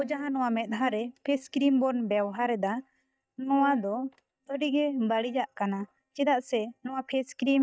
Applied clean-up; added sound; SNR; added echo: neural mask model DeepFilterNet 3.